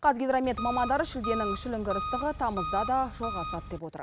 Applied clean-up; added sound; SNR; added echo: none; Engine; 6 dB; none.